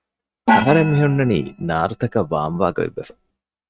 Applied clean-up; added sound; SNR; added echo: neural mask model RNNoise.